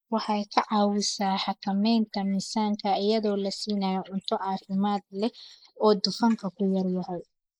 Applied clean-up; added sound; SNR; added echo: neural mask model Resemble Enhance denoiser.